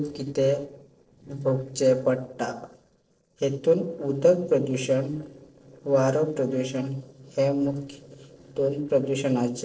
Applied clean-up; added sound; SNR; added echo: neural separator model SepFormer DNS4.